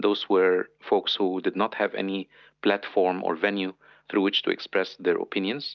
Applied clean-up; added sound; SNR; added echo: none; none; none; none.